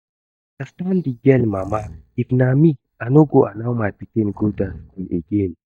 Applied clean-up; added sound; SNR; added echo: neural mask model DeepFilterNet 3.